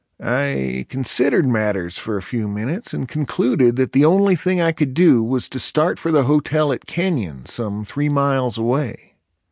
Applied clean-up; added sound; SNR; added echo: none; none; none; none.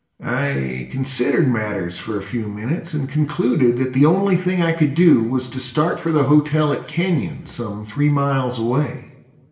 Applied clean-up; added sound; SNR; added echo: none; none; none; reverberation time 0.8 s.